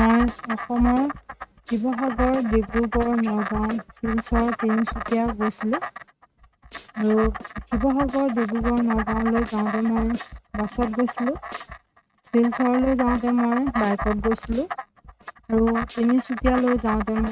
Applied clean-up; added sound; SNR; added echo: neural mask model RNNoise.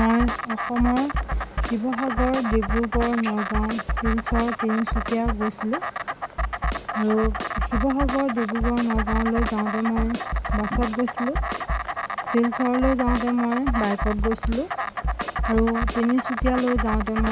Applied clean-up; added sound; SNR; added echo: none; Snare drum + Insect; 2 dB; none.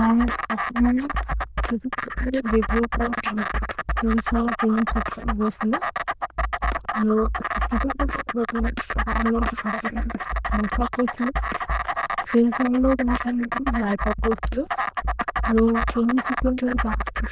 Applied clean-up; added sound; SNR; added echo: neural diffusion model UNIVERSE++.